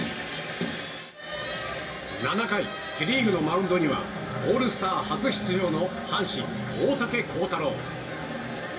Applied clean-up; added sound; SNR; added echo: none; Wind instrument, woodwind instrument; 19 dB; reverberation time 0.7 s.